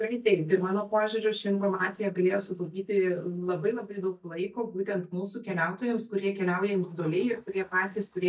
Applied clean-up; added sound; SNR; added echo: neural mask model DeepFilterNet 3.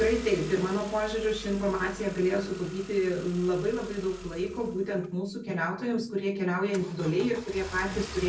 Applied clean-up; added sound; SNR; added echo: none; Engine starting / Car; 15 dB; reverberation time 0.2 s.